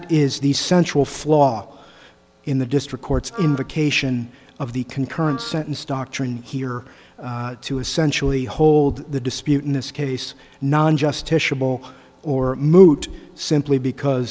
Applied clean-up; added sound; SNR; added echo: none; Wind instrument, woodwind instrument; 18 dB; none.